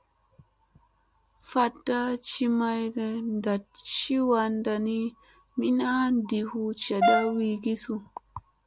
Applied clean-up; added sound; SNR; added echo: none; Brass instrument; -2 dB; none.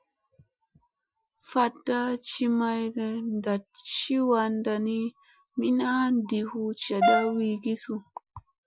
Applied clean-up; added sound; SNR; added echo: classical method Wiener filter.